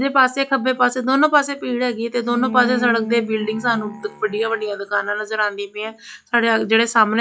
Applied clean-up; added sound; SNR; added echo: classical method log-MMSE.